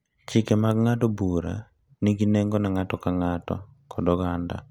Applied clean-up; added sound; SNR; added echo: none; none; none; none.